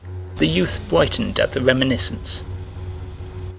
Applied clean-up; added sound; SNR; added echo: none; Bowed string instrument + Engine; 9 dB; none.